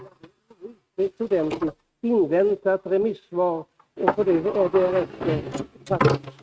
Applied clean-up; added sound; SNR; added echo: neural mask model RNNoise.